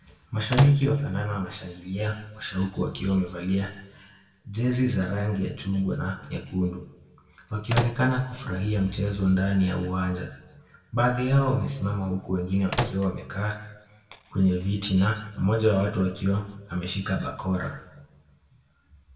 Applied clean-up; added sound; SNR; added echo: none; Microwave oven; 3 dB; reverberation time 1.0 s.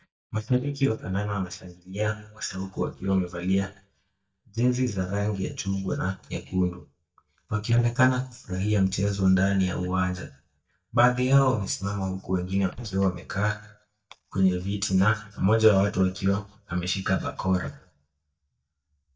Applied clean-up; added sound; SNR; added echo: neural mask model DeepFilterNet 3.